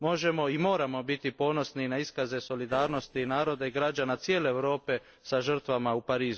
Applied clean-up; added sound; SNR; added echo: neural separator model SepFormer DNS4.